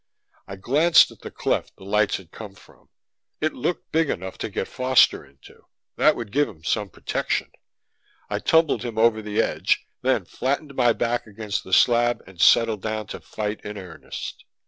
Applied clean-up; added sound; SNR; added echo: none; none; none; none.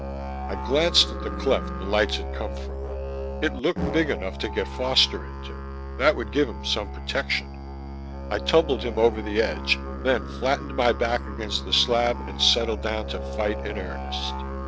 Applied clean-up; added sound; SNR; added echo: none; Musical instrument; 6 dB; none.